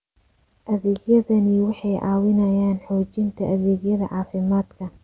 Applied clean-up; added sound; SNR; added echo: none; none; none; none.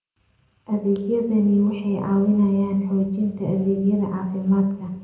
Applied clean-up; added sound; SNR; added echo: none; none; none; reverberation time 0.7 s.